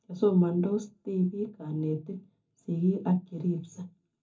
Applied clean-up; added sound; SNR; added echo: none; none; none; reverberation time 0.3 s.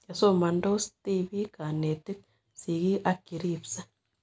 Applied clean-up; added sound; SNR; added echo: none; none; none; none.